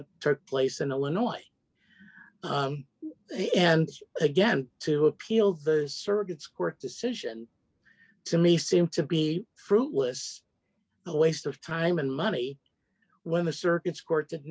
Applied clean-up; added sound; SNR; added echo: none; none; none; none.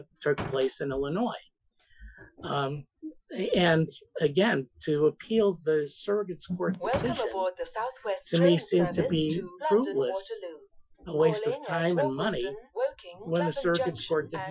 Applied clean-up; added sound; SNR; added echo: classical method Wiener filter.